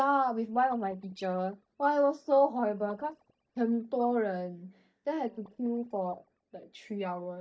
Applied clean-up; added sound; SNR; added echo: neural mask model DeepFilterNet 3.